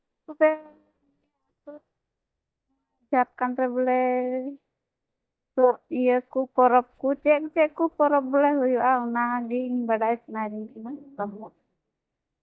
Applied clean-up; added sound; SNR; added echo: neural mask model DeepFilterNet 3.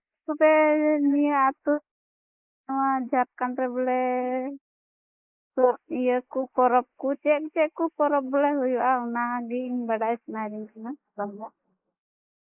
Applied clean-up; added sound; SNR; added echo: neural mask model Resemble Enhance denoiser.